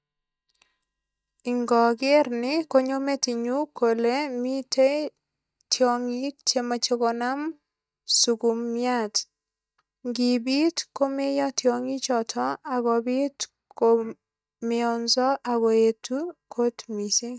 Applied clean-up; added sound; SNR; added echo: neural mask model DeepFilterNet 3.